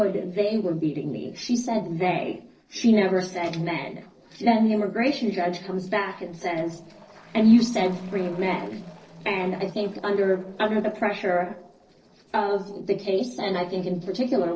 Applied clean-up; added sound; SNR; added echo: neural separator model SepFormer DNS4.